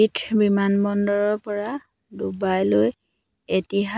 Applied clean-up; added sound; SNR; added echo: none; none; none; none.